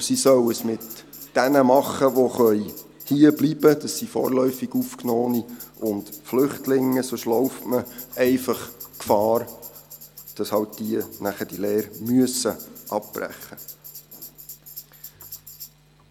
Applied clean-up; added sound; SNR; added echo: none; Tambourine; 19 dB; none.